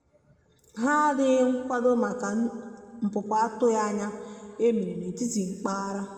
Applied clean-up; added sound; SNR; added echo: none; none; none; reverberation time 1.5 s.